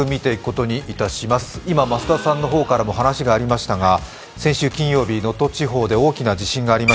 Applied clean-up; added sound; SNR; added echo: none; Gasp; 18 dB; none.